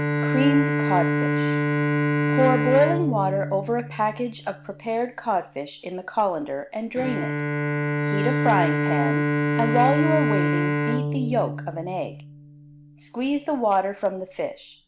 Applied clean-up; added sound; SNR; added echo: none; Bowed string instrument; 0 dB; none.